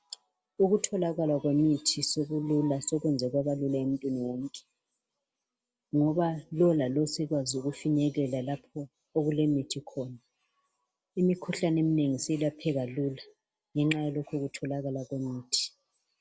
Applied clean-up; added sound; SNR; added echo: none; none; none; none.